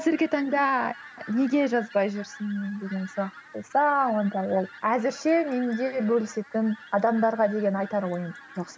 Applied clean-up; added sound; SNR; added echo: none; Fowl; 19 dB; none.